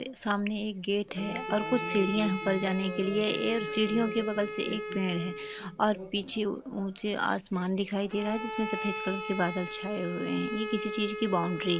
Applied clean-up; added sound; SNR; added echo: none; Bowed string instrument; 10 dB; none.